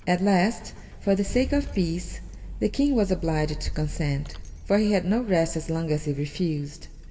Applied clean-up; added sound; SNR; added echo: none; Rattle / Engine starting / Car; 11 dB; reverberation time 1.4 s.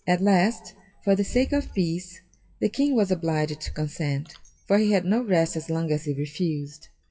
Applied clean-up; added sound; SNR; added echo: classical method WPE with log-MMSE.